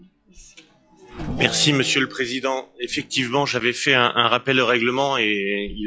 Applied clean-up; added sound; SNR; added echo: classical method log-MMSE.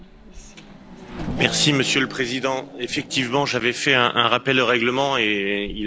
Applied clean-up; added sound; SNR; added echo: none; Race car, auto racing / Accelerating, revving, vroom; 14 dB; none.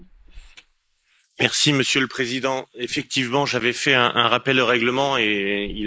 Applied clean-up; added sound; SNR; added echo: neural mask model Resemble Enhance denoiser.